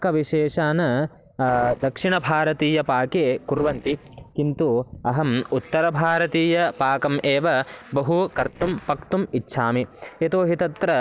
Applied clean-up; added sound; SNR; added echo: neural separator model SepFormer DNS4.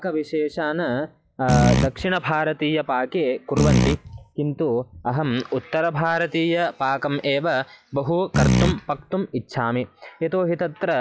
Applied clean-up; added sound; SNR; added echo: classical method log-MMSE.